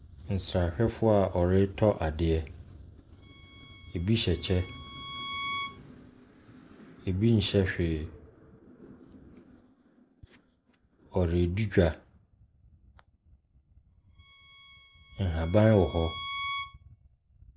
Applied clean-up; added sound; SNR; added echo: none; Bowed string instrument; 12 dB; none.